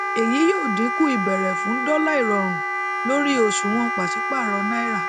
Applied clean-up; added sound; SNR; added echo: none; Wind instrument, woodwind instrument; 1 dB; none.